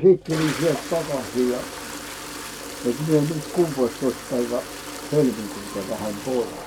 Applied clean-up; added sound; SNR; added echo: none; Toilet flush; 10 dB; none.